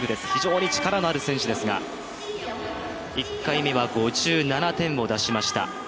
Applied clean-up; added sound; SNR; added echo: none; none; none; none.